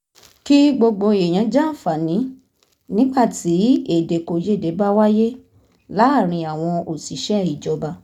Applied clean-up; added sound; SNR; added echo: none; none; none; none.